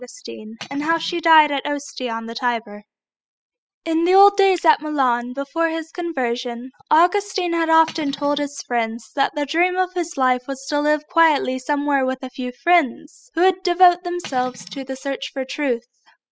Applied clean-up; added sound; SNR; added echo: classical method spectral subtraction.